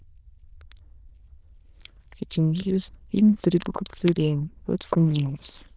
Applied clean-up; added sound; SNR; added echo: neural diffusion model UNIVERSE++.